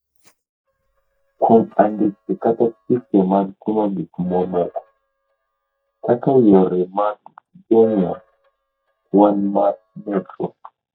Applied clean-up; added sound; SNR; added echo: neural mask model DeepFilterNet 3.